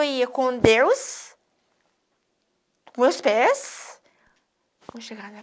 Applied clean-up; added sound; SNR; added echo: none; none; none; none.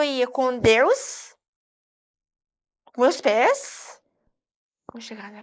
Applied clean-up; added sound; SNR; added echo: neural mask model Resemble Enhance denoiser.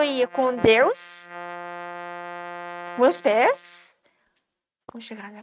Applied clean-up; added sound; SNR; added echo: neural mask model RNNoise.